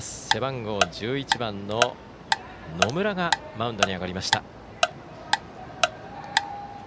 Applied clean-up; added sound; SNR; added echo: none; Tick-tock; -2 dB; none.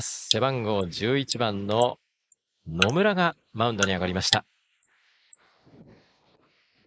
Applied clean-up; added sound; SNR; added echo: neural mask model Resemble Enhance denoiser.